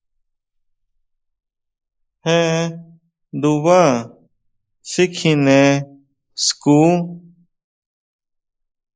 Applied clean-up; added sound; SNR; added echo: neural mask model Resemble Enhance denoiser.